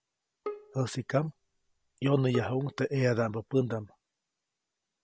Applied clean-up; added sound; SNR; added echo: none; Bowed string instrument; 14 dB; none.